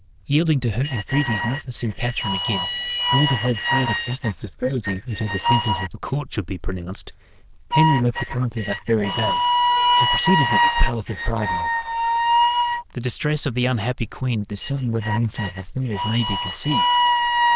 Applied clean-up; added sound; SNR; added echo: neural diffusion model UNIVERSE++.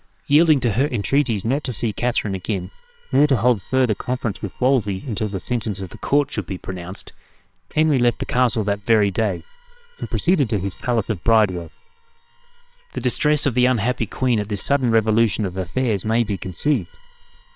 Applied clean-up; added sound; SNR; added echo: neural separator model SepFormer WHAM!.